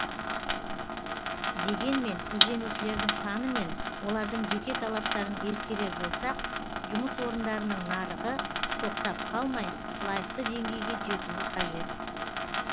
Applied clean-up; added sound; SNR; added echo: none; Sink (filling or washing) / Water tap, faucet; -2 dB; none.